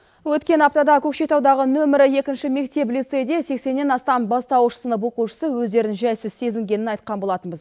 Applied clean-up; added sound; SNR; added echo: none; none; none; none.